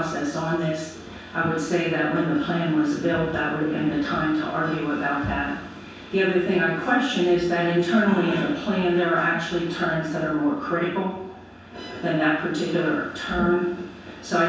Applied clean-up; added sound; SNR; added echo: none; none; none; reverberation time 0.7 s.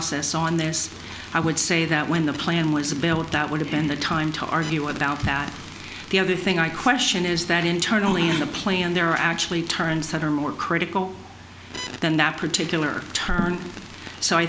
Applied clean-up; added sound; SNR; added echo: none; none; none; none.